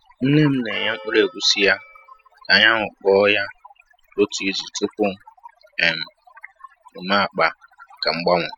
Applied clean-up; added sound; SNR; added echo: classical method spectral subtraction.